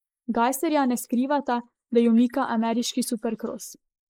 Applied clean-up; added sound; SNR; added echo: neural mask model Resemble Enhance denoiser.